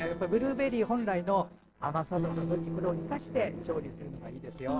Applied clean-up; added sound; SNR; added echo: neural separator model SepFormer DNS4.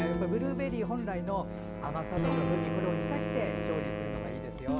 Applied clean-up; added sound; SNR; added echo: none; Wind instrument, woodwind instrument + Guitar; -2 dB; none.